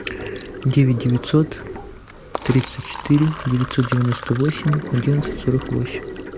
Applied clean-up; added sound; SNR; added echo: none; Sink (filling or washing); 11 dB; none.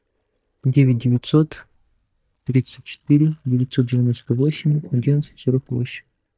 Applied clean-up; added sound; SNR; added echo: neural mask model DeepFilterNet 3.